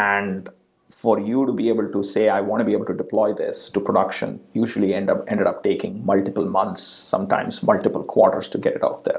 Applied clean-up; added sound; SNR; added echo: none; none; none; none.